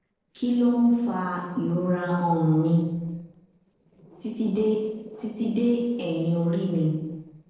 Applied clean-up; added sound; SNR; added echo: neural separator model SepFormer DNS4.